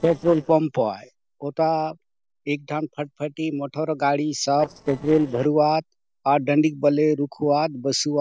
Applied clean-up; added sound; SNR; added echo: neural separator model SepFormer DNS4.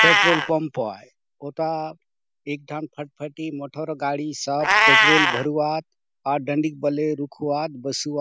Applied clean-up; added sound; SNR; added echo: none; Meow; -1 dB; none.